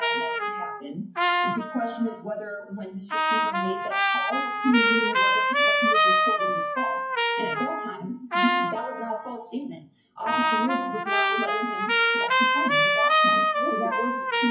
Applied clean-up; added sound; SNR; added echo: classical method WPE with log-MMSE.